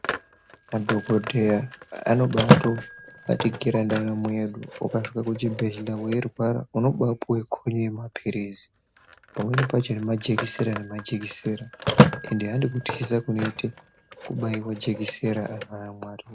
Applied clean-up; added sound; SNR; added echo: none; Telephone; 2 dB; none.